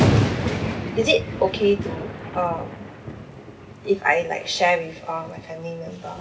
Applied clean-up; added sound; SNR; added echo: none; Thunder; 2 dB; none.